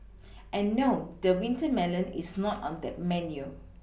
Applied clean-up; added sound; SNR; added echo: none; none; none; none.